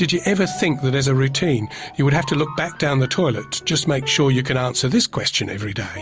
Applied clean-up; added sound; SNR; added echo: none; none; none; none.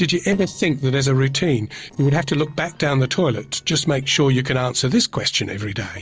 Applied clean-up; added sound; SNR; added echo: neural separator model SepFormer DNS4.